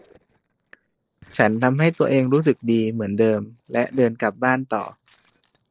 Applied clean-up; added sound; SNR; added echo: neural separator model SepFormer DNS4.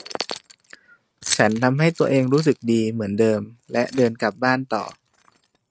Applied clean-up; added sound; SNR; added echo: neural mask model RNNoise.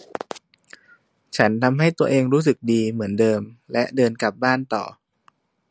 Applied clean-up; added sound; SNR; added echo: none; none; none; none.